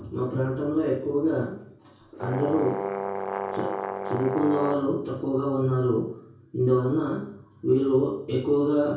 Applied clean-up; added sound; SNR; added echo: none; Brass instrument; 5 dB; reverberation time 0.6 s.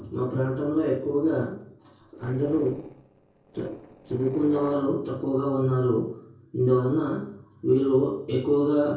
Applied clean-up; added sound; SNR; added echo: neural separator model SepFormer DNS4.